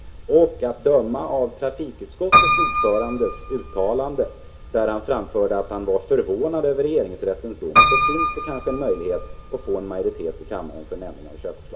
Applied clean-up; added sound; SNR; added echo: none; Piano; 2 dB; reverberation time 0.2 s.